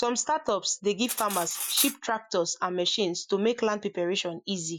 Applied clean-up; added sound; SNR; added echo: classical method Wiener filter.